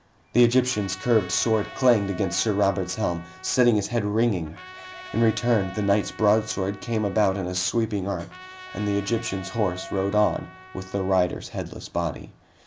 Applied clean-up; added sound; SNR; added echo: none; Chicken, rooster + Trumpet; 18 dB; none.